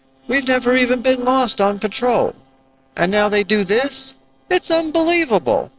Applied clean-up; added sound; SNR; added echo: neural separator model SepFormer DNS4.